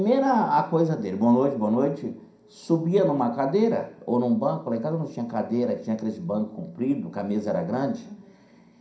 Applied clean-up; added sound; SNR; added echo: none; none; none; reverberation time 0.5 s.